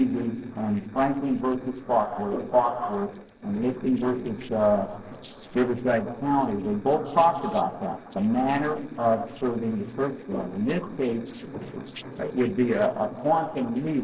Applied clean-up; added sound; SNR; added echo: neural separator model SepFormer DNS4.